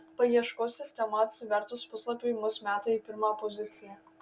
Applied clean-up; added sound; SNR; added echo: none; none; none; none.